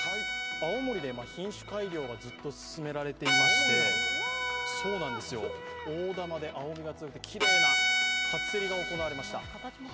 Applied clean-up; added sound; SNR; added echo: none; Bowed string instrument; -4 dB; none.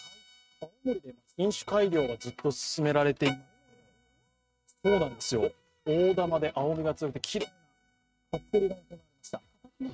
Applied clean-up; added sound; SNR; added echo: neural mask model RNNoise.